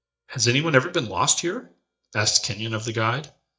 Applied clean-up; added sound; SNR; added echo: neural mask model DeepFilterNet 3.